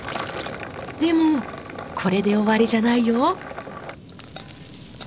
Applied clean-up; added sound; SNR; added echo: none; Fire; 17 dB; none.